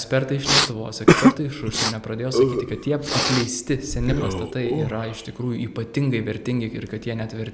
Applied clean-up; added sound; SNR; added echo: none; Respiratory sounds; -2 dB; none.